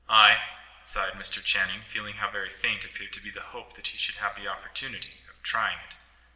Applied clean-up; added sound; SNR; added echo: none; none; none; reverberation time 1.9 s.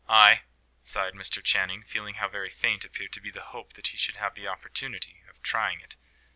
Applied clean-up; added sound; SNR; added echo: none; none; none; none.